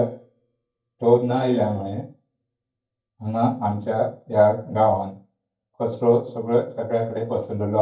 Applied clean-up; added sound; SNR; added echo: neural mask model DeepFilterNet 3.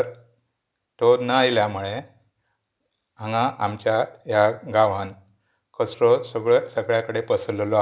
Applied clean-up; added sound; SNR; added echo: none; none; none; none.